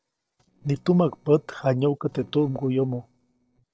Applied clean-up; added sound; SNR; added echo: neural separator model SepFormer DNS4.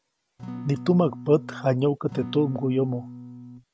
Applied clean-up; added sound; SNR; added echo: none; Acoustic guitar / Strum; 13 dB; none.